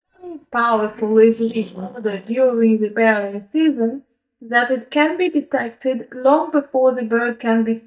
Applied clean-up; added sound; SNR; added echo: neural mask model DeepFilterNet 3.